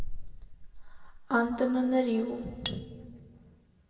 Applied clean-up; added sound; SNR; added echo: none; Cutlery, silverware; 2 dB; reverberation time 1.6 s.